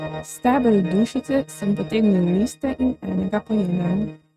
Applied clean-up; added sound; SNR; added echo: neural mask model RNNoise.